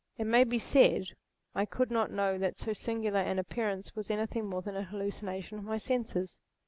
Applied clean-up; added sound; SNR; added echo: none; none; none; none.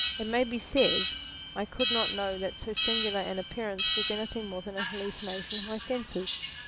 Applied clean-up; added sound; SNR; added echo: none; Alarm; 1 dB; none.